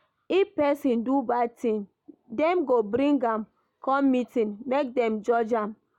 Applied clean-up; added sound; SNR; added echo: none; none; none; none.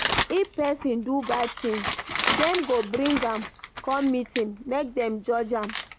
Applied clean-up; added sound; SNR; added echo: none; Crumpling, crinkling; 4 dB; none.